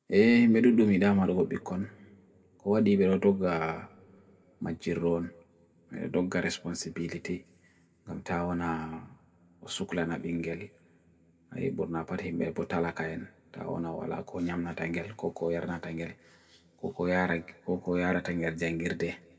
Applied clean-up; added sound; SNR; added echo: none; none; none; reverberation time 1.6 s.